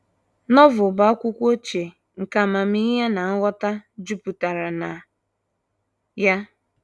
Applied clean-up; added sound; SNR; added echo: none; none; none; none.